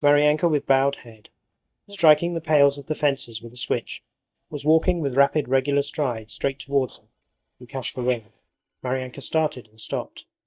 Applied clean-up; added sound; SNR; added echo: neural mask model DeepFilterNet 3.